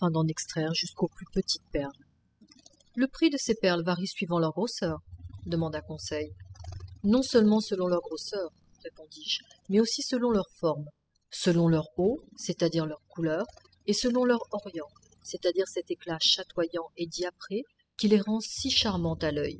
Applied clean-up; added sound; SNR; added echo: classical method spectral subtraction.